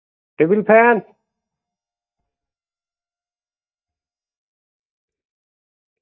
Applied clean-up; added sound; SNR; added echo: neural mask model DeepFilterNet 3.